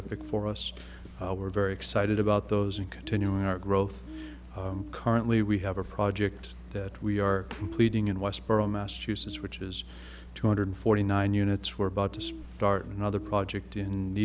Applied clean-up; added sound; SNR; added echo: none; Bird; 19 dB; none.